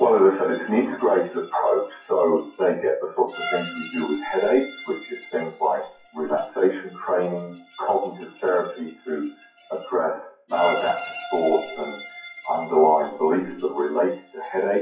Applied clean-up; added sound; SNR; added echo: classical method WPE with log-MMSE.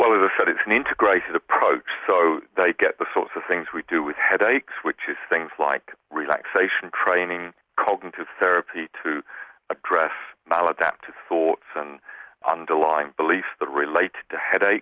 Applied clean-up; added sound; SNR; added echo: none; none; none; none.